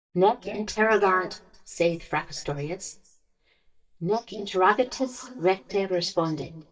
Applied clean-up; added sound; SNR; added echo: neural mask model DeepFilterNet 3.